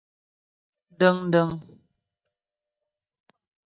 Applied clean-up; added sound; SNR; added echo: neural mask model DeepFilterNet 3.